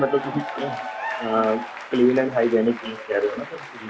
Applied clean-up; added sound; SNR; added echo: none; Applause / Cheering; 10 dB; reverberation time 0.2 s.